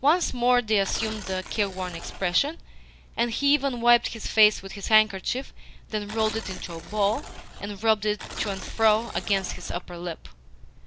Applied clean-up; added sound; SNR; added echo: none; Tearing; 13 dB; none.